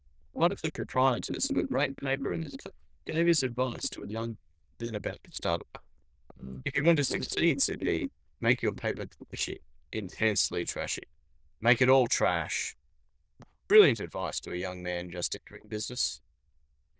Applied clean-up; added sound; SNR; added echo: neural diffusion model UNIVERSE++.